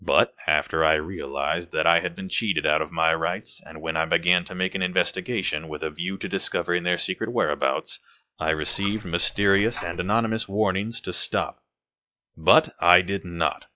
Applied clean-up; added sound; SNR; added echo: classical method log-MMSE.